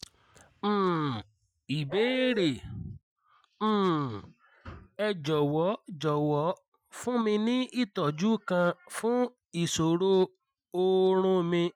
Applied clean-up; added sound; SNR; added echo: classical method Wiener filter.